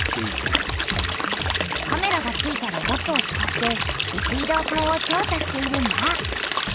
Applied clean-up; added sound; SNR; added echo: none; Stream; 0 dB; none.